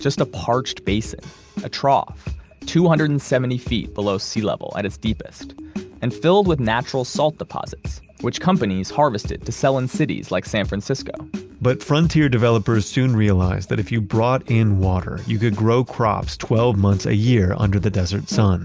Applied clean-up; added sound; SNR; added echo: none; none; none; none.